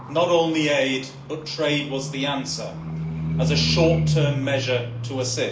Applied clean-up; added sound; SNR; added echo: none; Livestock, farm animals, working animals; 3 dB; reverberation time 0.4 s.